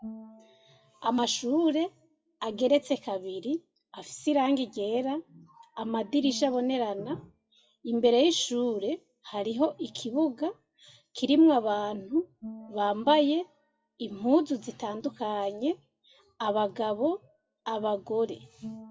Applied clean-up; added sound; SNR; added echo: classical method WPE with log-MMSE.